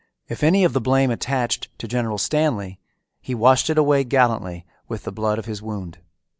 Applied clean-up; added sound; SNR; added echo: none; none; none; none.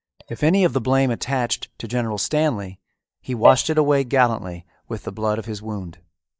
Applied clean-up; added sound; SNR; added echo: neural mask model DeepFilterNet 3.